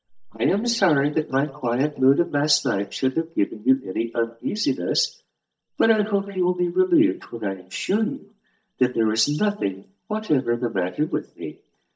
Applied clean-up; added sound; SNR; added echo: neural mask model DeepFilterNet 3.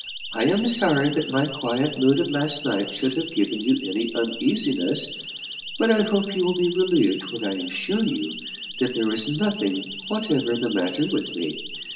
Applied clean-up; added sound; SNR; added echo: none; Siren; 11 dB; reverberation time 0.9 s.